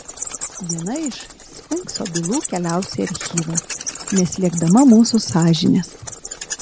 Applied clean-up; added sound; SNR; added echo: none; Wild animals; 10 dB; none.